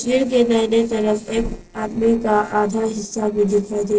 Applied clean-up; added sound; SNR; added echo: neural separator model SepFormer DNS4.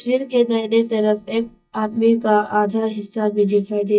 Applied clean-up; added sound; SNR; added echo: neural mask model DeepFilterNet 3.